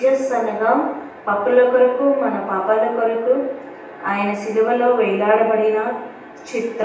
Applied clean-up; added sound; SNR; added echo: none; none; none; reverberation time 0.9 s.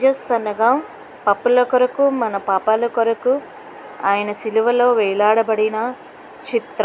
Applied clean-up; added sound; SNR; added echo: none; none; none; none.